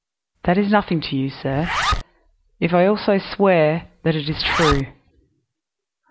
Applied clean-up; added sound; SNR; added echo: none; Zipper (clothing); 7 dB; none.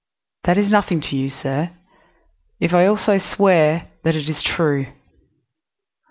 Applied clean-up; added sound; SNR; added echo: none; none; none; none.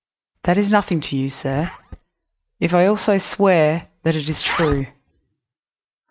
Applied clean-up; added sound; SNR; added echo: neural mask model RNNoise.